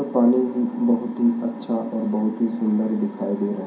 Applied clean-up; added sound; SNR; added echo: none; none; none; reverberation time 0.5 s.